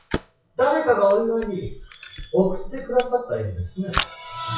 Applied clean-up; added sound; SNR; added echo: classical method WPE with log-MMSE.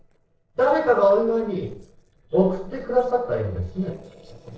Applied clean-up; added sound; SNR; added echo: neural separator model SepFormer DNS4.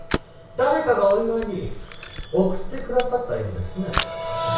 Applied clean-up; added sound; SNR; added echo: none; Camera; 7 dB; reverberation time 0.6 s.